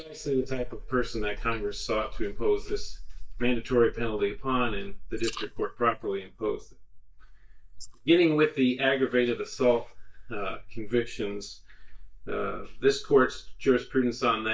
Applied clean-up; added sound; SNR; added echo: neural mask model DeepFilterNet 3.